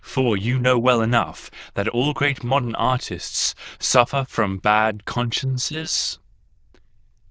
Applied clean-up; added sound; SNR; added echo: neural diffusion model UNIVERSE++.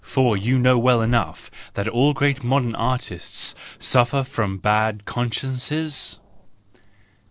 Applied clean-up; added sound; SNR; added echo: neural separator model SepFormer DNS4.